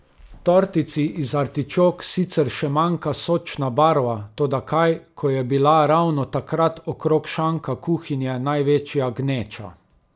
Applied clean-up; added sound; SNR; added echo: none; none; none; none.